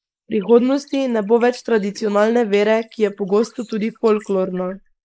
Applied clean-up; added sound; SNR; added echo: neural mask model Resemble Enhance denoiser.